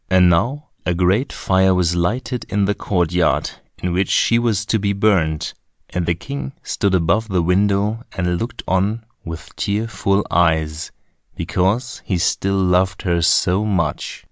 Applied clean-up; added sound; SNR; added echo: none; none; none; none.